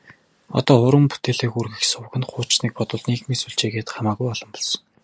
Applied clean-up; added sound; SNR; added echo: none; none; none; none.